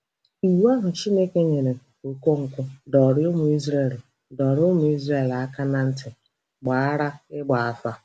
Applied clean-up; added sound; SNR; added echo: none; none; none; none.